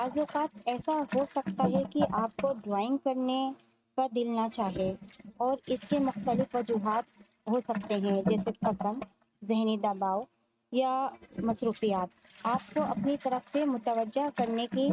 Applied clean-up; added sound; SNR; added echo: neural mask model RNNoise.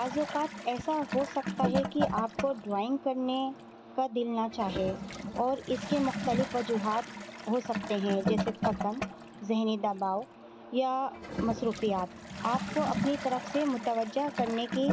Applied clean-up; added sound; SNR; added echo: none; Toilet flush / Gurgling; 6 dB; none.